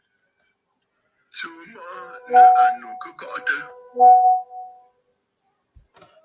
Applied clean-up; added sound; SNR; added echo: none; none; none; none.